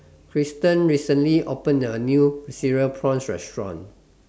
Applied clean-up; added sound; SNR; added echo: none; none; none; none.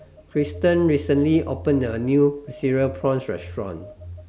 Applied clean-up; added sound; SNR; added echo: none; Telephone; 16 dB; none.